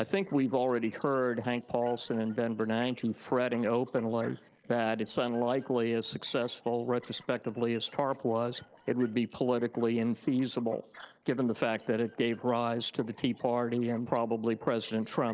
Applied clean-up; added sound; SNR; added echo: neural separator model SepFormer DNS4.